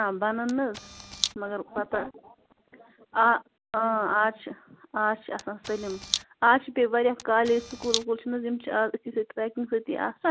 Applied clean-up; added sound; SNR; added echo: none; Camera; 7 dB; none.